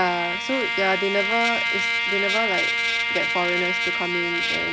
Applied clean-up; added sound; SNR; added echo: none; Trumpet; -3 dB; none.